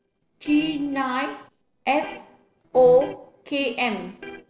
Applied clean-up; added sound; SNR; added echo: neural separator model SepFormer DNS4.